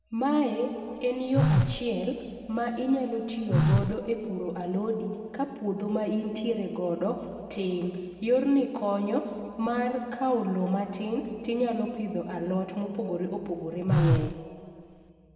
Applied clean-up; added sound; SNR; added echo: none; Telephone; -1 dB; reverberation time 2.4 s.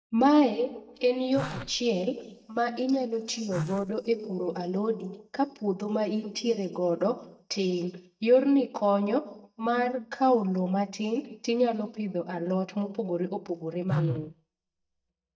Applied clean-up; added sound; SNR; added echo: neural mask model DeepFilterNet 3.